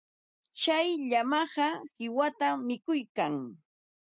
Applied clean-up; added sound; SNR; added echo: none; none; none; none.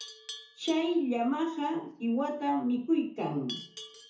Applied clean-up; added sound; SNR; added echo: none; Livestock, farm animals, working animals; 17 dB; reverberation time 0.6 s.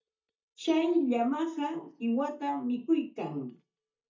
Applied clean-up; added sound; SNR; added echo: neural mask model DeepFilterNet 3.